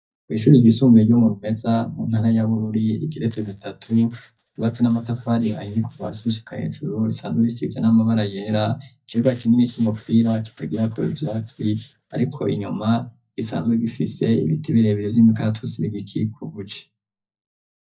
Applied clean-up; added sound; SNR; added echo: neural mask model DeepFilterNet 3.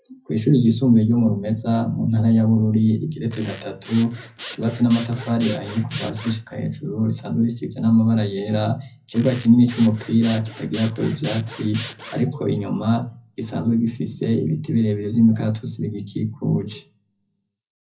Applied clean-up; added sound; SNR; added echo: none; Zipper (clothing) / Sawing; 17 dB; reverberation time 0.4 s.